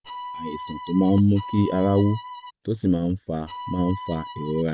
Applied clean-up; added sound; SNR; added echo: none; Bowed string instrument; 12 dB; none.